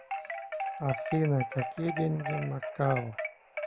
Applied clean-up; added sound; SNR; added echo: none; Wind chime; 5 dB; none.